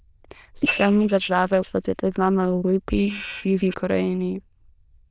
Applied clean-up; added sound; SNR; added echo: neural diffusion model UNIVERSE++.